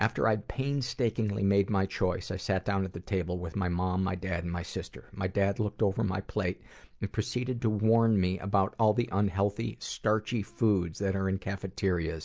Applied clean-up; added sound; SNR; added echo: none; none; none; none.